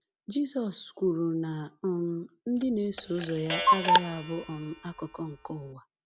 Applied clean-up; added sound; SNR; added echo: none; Clock; -2 dB; none.